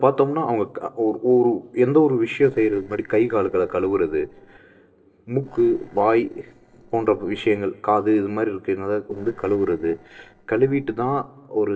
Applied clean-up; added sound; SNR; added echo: neural separator model SepFormer DNS4.